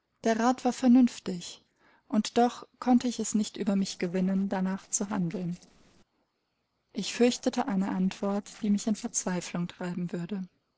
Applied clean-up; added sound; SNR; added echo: neural separator model SepFormer DNS4.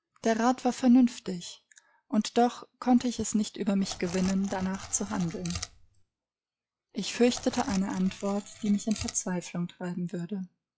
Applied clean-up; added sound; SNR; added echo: classical method log-MMSE.